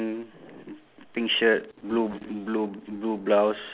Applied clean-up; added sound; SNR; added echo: none; none; none; none.